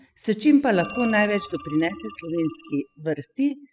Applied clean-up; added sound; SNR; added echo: classical method spectral subtraction.